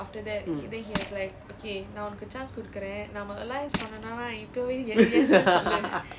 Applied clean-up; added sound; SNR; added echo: none; Crushing; 8 dB; none.